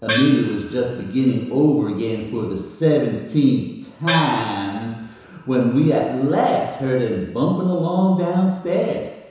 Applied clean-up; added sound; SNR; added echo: none; Gong; 10 dB; reverberation time 1.0 s.